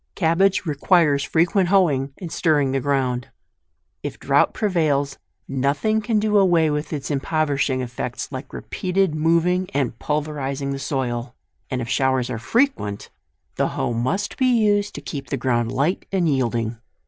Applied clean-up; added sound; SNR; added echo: none; none; none; none.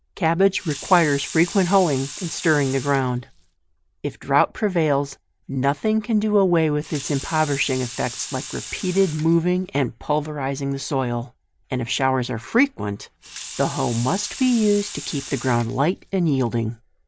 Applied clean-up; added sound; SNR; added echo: none; Sink (filling or washing) / Water tap, faucet; 13 dB; none.